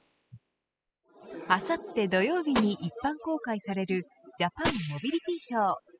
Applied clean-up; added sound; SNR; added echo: classical method spectral subtraction.